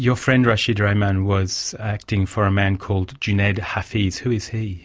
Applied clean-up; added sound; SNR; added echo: none; none; none; none.